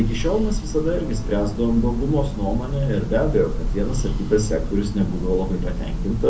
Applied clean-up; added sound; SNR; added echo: none; Church bell; 2 dB; reverberation time 0.3 s.